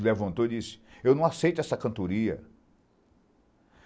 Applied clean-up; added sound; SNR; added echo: none; none; none; none.